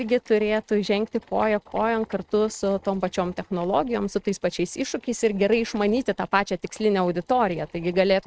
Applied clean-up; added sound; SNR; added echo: neural mask model RNNoise.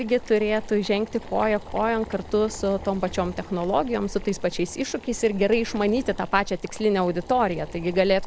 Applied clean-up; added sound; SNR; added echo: none; Boiling; 13 dB; none.